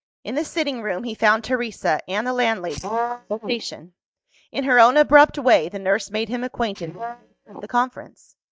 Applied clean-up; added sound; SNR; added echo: neural mask model DeepFilterNet 3.